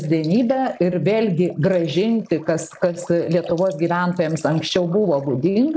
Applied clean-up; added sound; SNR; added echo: neural mask model Resemble Enhance denoiser.